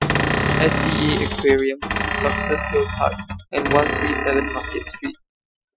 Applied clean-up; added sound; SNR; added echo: classical method Wiener filter.